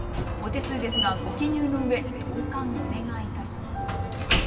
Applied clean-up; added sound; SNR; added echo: none; Slam; 0 dB; reverberation time 2.3 s.